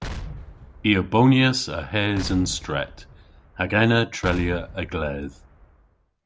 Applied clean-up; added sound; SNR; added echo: none; Explosion; 14 dB; none.